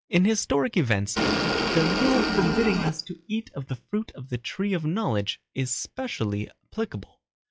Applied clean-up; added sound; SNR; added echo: classical method log-MMSE.